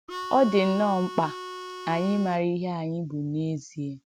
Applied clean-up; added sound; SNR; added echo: none; Harmonica; 10 dB; none.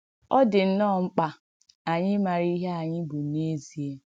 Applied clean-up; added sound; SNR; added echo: none; none; none; none.